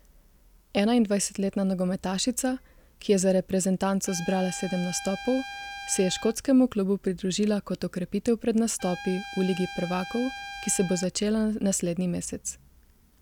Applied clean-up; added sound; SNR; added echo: none; Trumpet; 13 dB; none.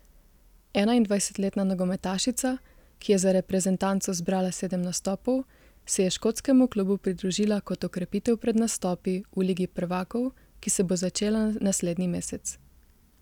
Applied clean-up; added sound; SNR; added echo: none; none; none; none.